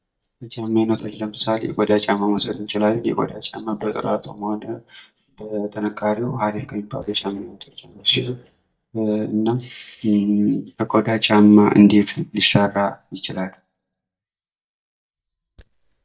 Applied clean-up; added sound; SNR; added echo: neural mask model DeepFilterNet 3.